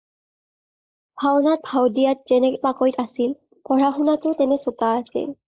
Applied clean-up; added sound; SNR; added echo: neural mask model Resemble Enhance denoiser.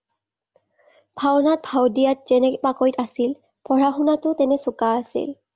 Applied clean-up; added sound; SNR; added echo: none; none; none; none.